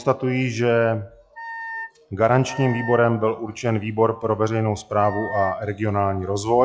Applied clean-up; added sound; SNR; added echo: classical method log-MMSE.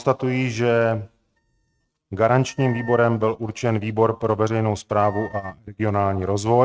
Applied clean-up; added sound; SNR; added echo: neural mask model RNNoise.